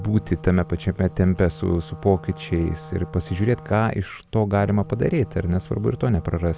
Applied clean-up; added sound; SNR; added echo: none; Wind instrument, woodwind instrument; 18 dB; none.